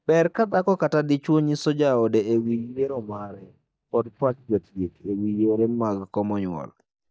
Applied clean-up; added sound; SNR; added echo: neural mask model DeepFilterNet 3.